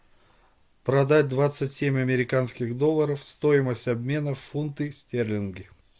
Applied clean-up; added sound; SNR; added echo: none; none; none; none.